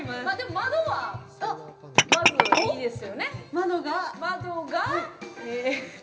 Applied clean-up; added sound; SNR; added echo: none; Glass; -3 dB; reverberation time 2.9 s.